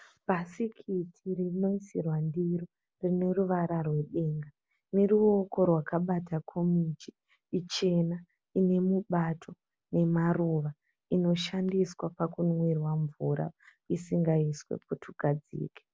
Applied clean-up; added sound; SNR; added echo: none; none; none; none.